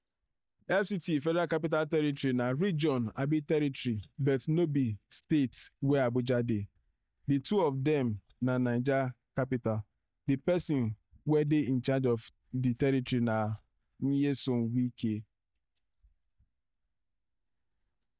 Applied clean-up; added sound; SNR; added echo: neural mask model DeepFilterNet 3.